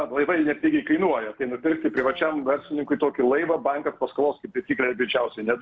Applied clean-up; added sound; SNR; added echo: neural separator model SepFormer DNS4.